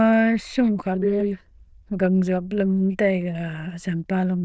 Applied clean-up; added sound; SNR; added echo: neural diffusion model UNIVERSE++.